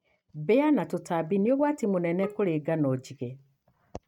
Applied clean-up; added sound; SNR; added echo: neural mask model RNNoise.